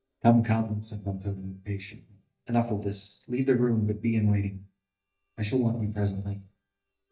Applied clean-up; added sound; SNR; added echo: neural mask model DeepFilterNet 3.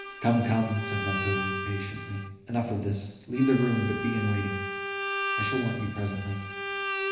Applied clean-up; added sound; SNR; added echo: none; Bowed string instrument; 5 dB; reverberation time 1.0 s.